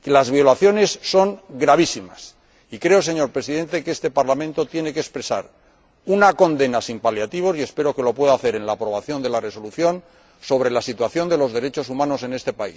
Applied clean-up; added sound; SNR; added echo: none; none; none; none.